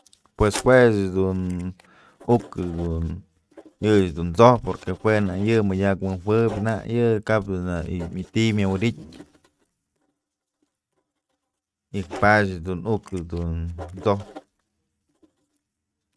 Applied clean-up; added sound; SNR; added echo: neural mask model RNNoise.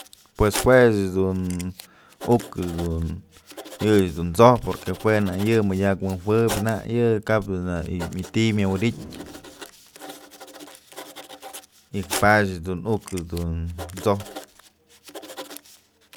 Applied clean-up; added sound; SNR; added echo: none; Writing; 16 dB; none.